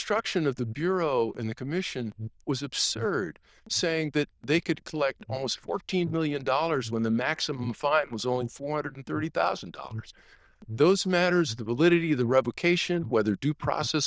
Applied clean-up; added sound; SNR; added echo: neural diffusion model UNIVERSE++.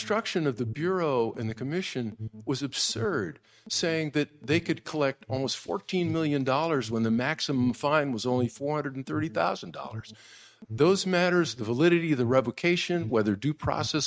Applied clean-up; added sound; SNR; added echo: neural mask model RNNoise.